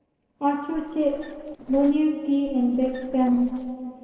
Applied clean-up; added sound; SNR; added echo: neural separator model SepFormer DNS4.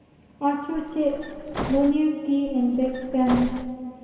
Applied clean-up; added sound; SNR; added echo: none; Bus; 11 dB; reverberation time 2.5 s.